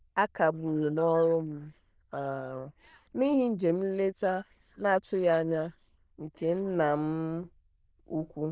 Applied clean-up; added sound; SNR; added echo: neural diffusion model UNIVERSE++.